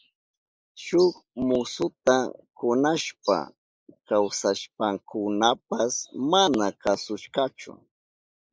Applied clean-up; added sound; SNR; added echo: neural mask model Resemble Enhance denoiser.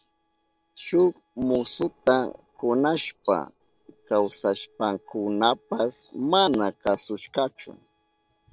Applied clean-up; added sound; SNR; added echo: neural separator model SepFormer DNS4.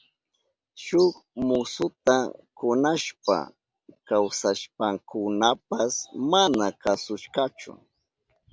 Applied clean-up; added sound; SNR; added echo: none; none; none; none.